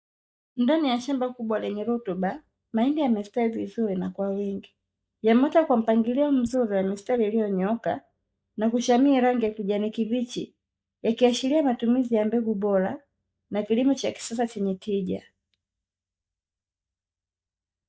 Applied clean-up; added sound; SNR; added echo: neural mask model DeepFilterNet 3.